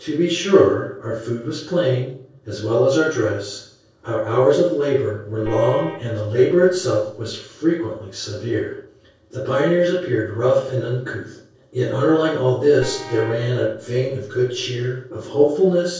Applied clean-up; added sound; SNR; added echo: neural separator model SepFormer DNS4.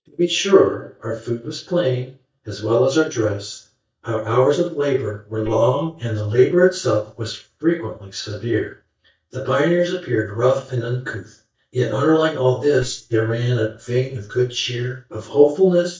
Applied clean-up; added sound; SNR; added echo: neural mask model DeepFilterNet 3.